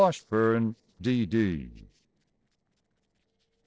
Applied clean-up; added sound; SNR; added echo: neural separator model SepFormer DNS4.